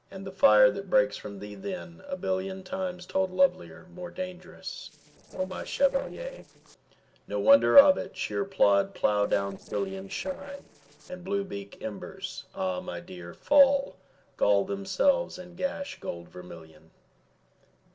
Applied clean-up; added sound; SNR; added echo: neural separator model SepFormer DNS4.